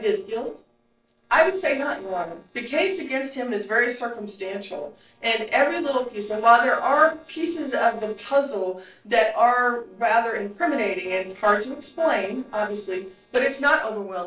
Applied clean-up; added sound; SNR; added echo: neural separator model SepFormer DNS4.